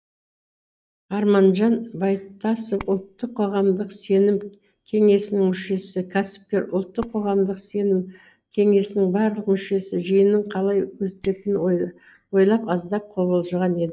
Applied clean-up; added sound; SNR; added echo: neural mask model DeepFilterNet 3.